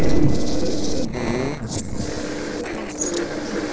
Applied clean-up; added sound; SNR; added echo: neural separator model SepFormer DNS4.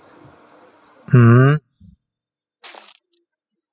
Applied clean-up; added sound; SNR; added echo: classical method spectral subtraction.